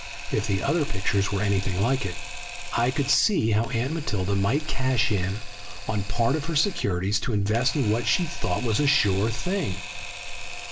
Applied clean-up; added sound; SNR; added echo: none; Camera; 14 dB; reverberation time 0.3 s.